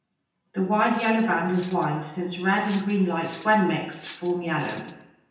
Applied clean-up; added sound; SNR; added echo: none; Cutlery, silverware; 15 dB; reverberation time 0.9 s.